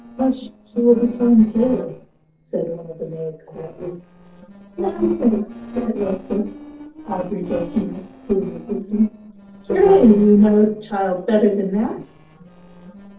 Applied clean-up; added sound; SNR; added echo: neural separator model SepFormer DNS4.